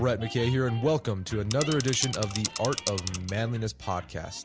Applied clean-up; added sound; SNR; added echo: none; Mechanisms / Bicycle; 8 dB; none.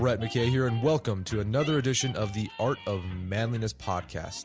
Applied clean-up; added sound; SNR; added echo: none; none; none; none.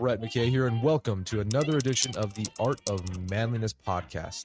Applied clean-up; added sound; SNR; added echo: neural mask model RNNoise.